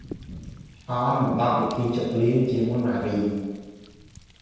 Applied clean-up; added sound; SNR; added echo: none; Thunder; 19 dB; reverberation time 1.2 s.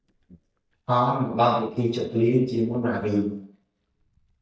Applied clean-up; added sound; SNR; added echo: neural mask model DeepFilterNet 3.